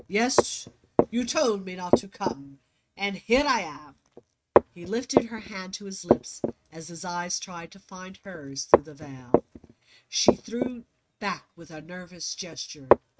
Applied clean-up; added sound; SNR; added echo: neural mask model RNNoise.